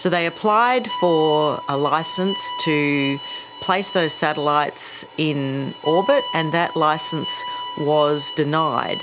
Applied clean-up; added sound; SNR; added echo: none; Bowed string instrument; 11 dB; none.